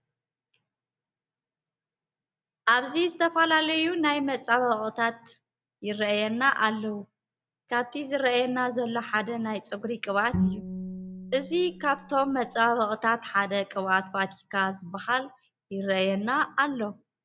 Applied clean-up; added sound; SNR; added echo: none; Bowed string instrument; 5 dB; none.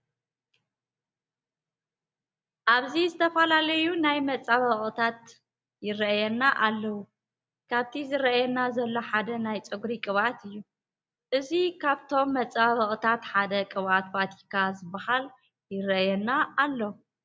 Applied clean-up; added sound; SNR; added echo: none; none; none; none.